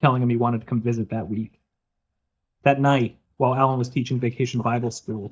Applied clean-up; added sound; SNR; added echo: neural mask model DeepFilterNet 3.